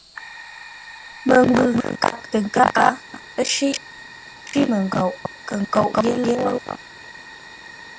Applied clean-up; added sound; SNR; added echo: none; Fire; 18 dB; none.